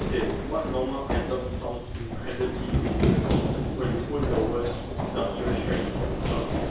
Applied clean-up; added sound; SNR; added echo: none; Run; -5 dB; reverberation time 0.6 s.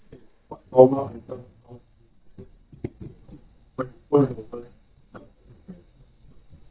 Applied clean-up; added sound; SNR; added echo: neural mask model DeepFilterNet 3.